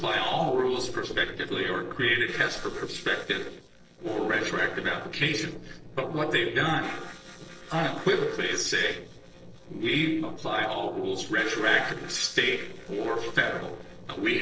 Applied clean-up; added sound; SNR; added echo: neural separator model SepFormer DNS4.